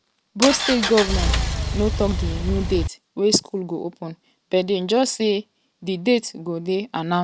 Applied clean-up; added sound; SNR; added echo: none; Engine; 0 dB; none.